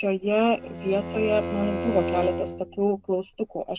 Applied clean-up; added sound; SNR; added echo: none; Bowed string instrument; 7 dB; none.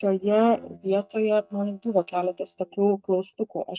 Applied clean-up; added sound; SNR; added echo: neural mask model DeepFilterNet 3.